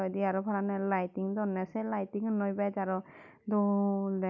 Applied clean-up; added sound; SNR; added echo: none; none; none; none.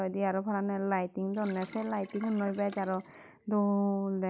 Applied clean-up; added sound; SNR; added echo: none; Sink (filling or washing); 20 dB; none.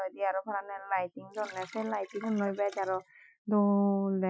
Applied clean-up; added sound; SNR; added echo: classical method Wiener filter.